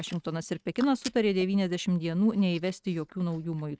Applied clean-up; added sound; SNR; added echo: neural mask model RNNoise.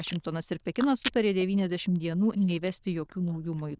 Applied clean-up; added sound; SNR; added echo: neural diffusion model UNIVERSE++.